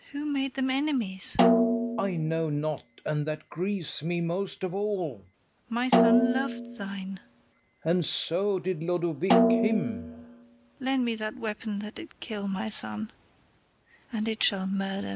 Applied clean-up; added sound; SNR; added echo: none; Snare drum; -2 dB; none.